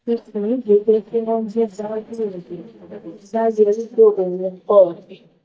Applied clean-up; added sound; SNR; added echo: neural mask model DeepFilterNet 3.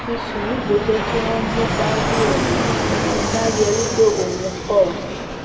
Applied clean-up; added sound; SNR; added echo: none; Fixed-wing aircraft, airplane; 0 dB; reverberation time 1.4 s.